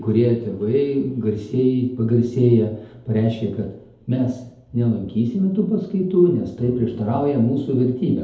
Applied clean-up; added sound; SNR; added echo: none; none; none; reverberation time 2.1 s.